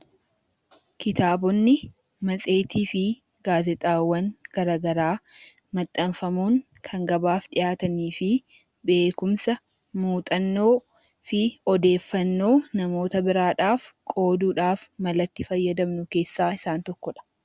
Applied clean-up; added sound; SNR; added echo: none; none; none; none.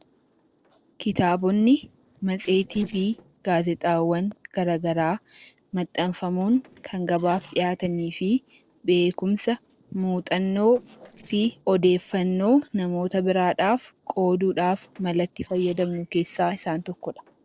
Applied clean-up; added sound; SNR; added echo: neural separator model SepFormer DNS4.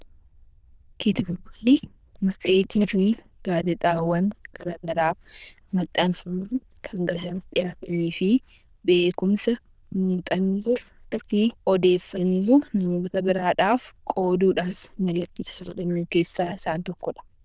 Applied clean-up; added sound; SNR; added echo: neural diffusion model UNIVERSE++.